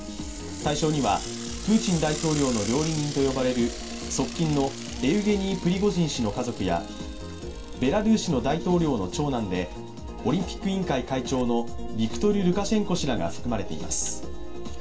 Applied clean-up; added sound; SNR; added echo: none; Mechanisms / Bicycle; 10 dB; reverberation time 0.2 s.